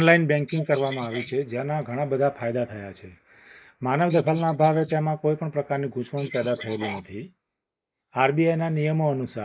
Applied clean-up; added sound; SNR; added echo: neural mask model Resemble Enhance denoiser.